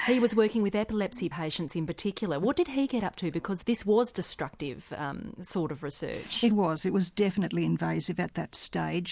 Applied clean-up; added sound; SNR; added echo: none; none; none; none.